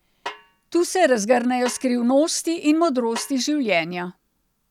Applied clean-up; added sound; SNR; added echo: none; Snare drum; 18 dB; none.